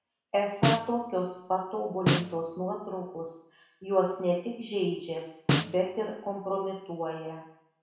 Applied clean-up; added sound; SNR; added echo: none; Snare drum; -1 dB; reverberation time 0.6 s.